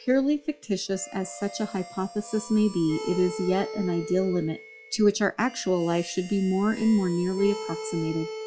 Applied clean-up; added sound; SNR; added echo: classical method log-MMSE.